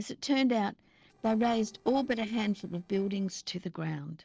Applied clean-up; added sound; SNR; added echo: neural separator model SepFormer DNS4.